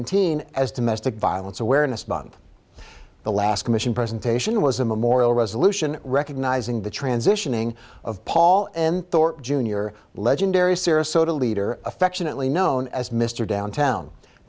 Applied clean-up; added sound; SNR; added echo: none; none; none; none.